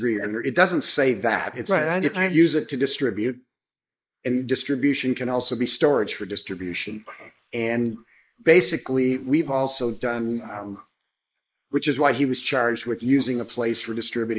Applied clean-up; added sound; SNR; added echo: neural mask model Resemble Enhance denoiser.